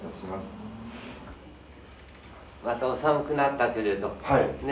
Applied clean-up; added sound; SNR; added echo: none; none; none; none.